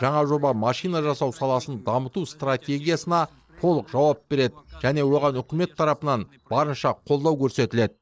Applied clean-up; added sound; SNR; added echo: neural separator model SepFormer DNS4.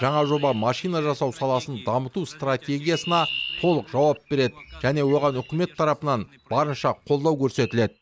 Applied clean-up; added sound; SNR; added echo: none; Chirp, tweet; 16 dB; none.